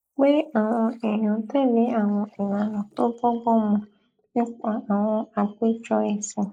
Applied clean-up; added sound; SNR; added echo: neural mask model Resemble Enhance denoiser.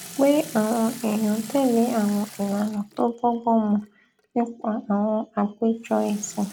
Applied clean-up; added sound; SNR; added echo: none; Sink (filling or washing) / Water tap, faucet; 19 dB; none.